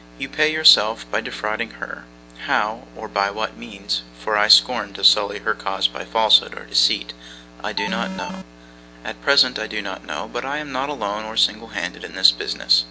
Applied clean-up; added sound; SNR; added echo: none; Alarm; 6 dB; none.